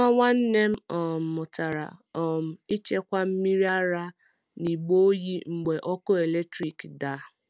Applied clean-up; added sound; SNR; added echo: none; none; none; none.